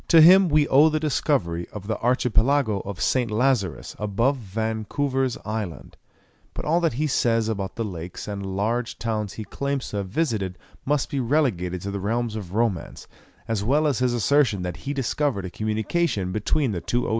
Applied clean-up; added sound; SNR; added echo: none; none; none; none.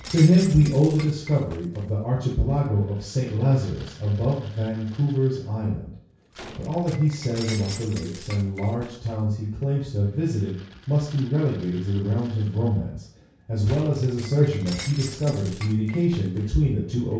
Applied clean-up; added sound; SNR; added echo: none; Shatter; 19 dB; reverberation time 0.6 s.